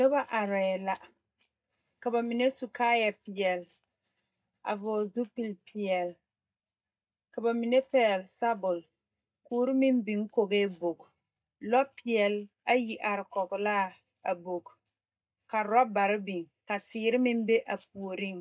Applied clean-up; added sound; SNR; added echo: neural mask model DeepFilterNet 3.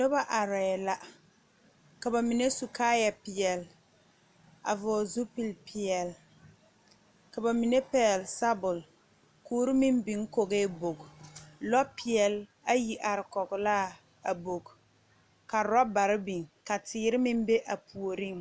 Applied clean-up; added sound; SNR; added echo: none; none; none; none.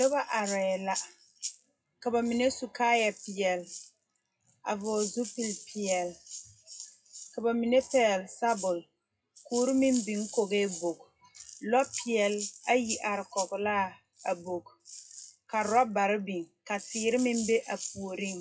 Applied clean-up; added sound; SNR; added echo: classical method WPE with log-MMSE.